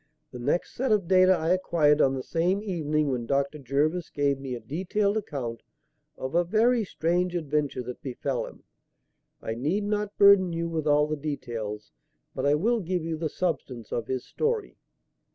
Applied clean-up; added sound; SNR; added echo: none; none; none; none.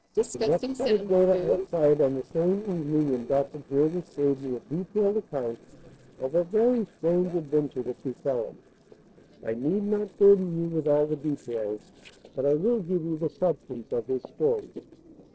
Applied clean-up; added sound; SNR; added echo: neural separator model SepFormer DNS4.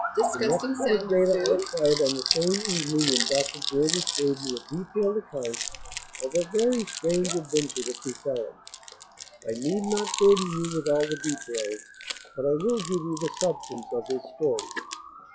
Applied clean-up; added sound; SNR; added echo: classical method log-MMSE.